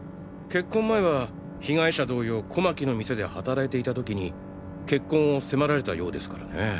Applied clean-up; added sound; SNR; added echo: none; none; none; none.